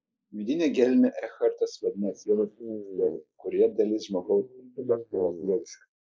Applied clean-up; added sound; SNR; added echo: neural mask model Resemble Enhance denoiser.